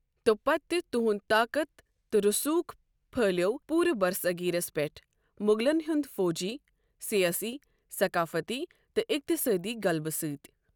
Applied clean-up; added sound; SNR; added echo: none; none; none; none.